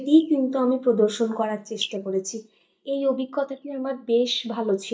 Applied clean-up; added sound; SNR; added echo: neural mask model DeepFilterNet 3.